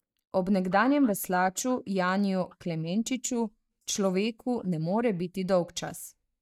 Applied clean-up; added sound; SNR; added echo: neural mask model DeepFilterNet 3.